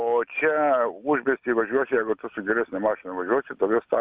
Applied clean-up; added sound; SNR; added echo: none; none; none; none.